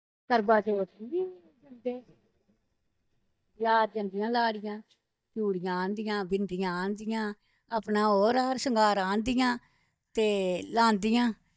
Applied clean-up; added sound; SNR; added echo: neural mask model DeepFilterNet 3.